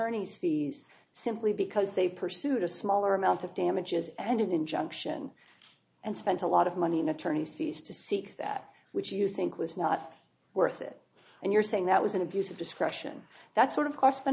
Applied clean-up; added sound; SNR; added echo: none; none; none; none.